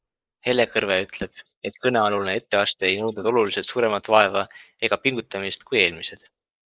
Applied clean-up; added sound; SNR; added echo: neural mask model Resemble Enhance denoiser.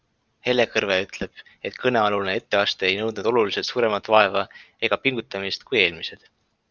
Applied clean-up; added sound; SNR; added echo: none; none; none; none.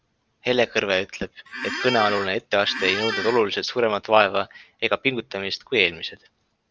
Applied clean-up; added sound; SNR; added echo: none; Squeak; 6 dB; none.